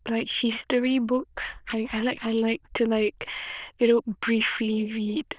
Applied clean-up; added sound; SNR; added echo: neural diffusion model UNIVERSE++.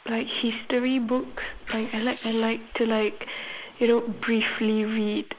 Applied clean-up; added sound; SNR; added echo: neural mask model Resemble Enhance denoiser.